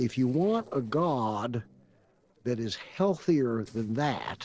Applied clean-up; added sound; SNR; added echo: neural separator model SepFormer DNS4.